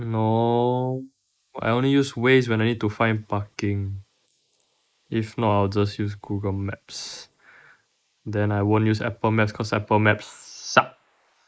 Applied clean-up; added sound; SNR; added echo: neural mask model Resemble Enhance denoiser.